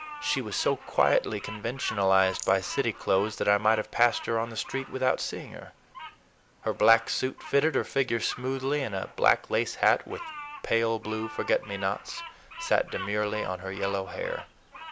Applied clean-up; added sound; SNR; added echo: none; Bird vocalization, bird call, bird song + Rattle; 15 dB; none.